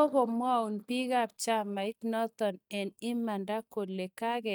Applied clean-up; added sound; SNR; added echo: neural mask model DeepFilterNet 3.